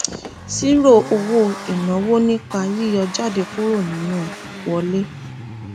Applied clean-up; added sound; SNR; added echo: none; Accelerating, revving, vroom; 13 dB; none.